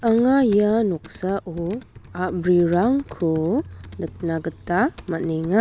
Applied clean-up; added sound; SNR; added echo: none; Computer keyboard; 19 dB; none.